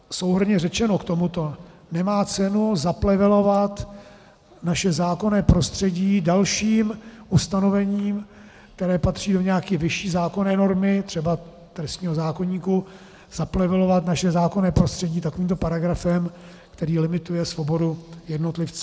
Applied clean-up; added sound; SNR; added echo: none; none; none; none.